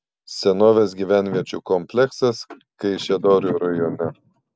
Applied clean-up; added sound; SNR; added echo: none; none; none; none.